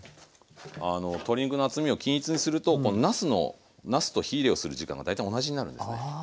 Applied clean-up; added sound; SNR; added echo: none; none; none; none.